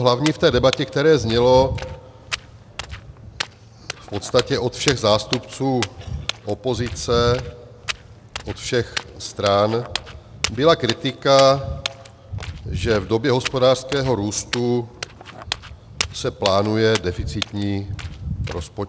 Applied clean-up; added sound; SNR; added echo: none; Walk, footsteps; 10 dB; none.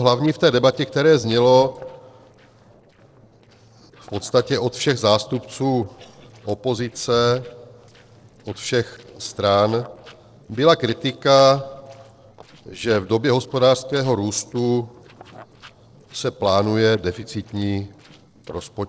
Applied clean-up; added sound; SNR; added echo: neural separator model SepFormer DNS4.